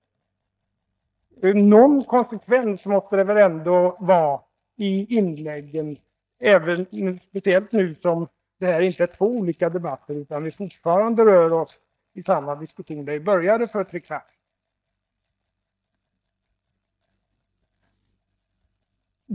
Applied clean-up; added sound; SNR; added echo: neural mask model DeepFilterNet 3.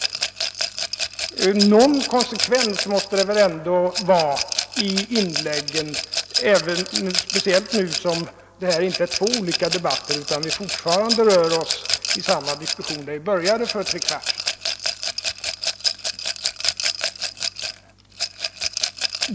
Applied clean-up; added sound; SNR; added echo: none; Rattle / Glass; 3 dB; none.